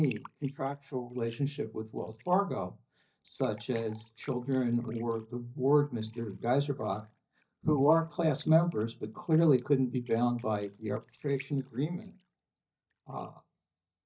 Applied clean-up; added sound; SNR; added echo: neural mask model DeepFilterNet 3.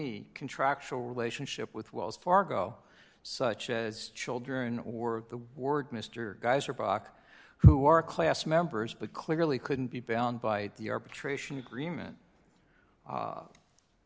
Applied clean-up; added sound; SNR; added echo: none; none; none; none.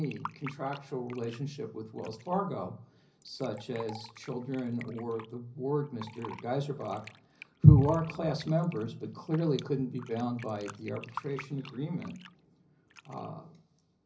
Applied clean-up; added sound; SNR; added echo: none; Fill (with liquid); 19 dB; reverberation time 0.5 s.